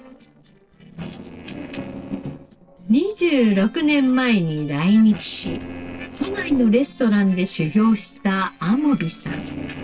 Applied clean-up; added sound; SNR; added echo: neural separator model SepFormer DNS4.